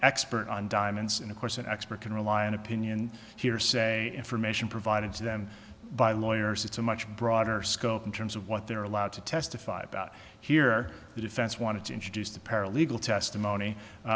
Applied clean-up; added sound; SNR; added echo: none; none; none; none.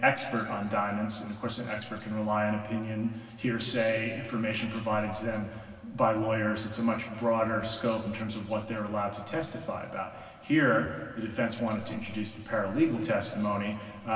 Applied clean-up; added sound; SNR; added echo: none; none; none; reverberation time 2.3 s.